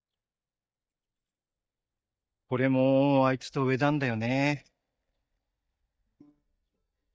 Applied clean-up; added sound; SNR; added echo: neural mask model DeepFilterNet 3.